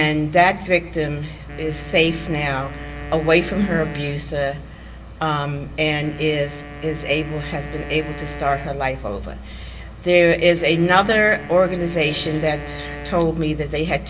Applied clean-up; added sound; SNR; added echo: none; Wind instrument, woodwind instrument; 16 dB; reverberation time 0.8 s.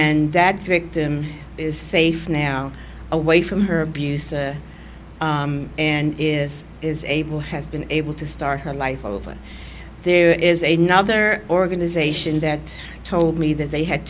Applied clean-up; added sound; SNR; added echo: none; none; none; none.